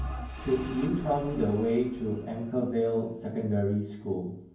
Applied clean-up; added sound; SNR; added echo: none; Engine / Vehicle; 12 dB; reverberation time 0.9 s.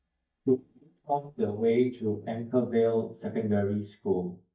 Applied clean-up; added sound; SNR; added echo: neural mask model DeepFilterNet 3.